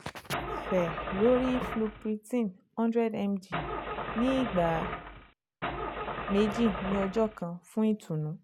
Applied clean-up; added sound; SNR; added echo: none; Engine starting / Car; 5 dB; none.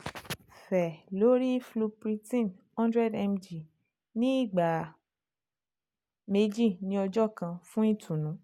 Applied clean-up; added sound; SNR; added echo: none; none; none; none.